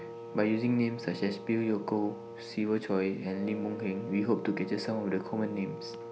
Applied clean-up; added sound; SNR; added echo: none; Wind instrument, woodwind instrument; 11 dB; none.